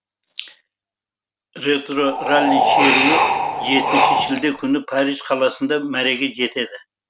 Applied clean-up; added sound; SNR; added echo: none; Wind; -4 dB; none.